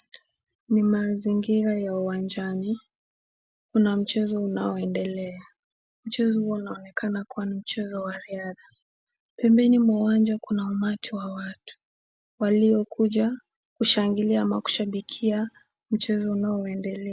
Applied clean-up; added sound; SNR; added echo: none; none; none; none.